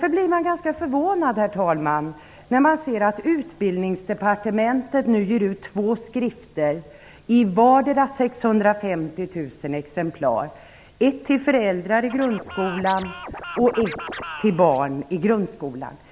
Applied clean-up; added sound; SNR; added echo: none; Scratching (performance technique); 12 dB; none.